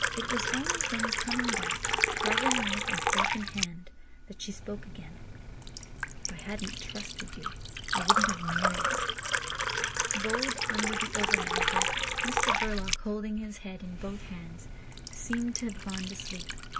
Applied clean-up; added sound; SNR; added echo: none; Liquid; -5 dB; none.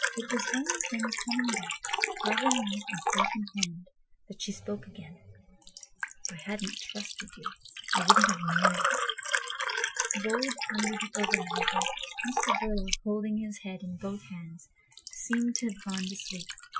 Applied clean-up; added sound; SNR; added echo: classical method Wiener filter.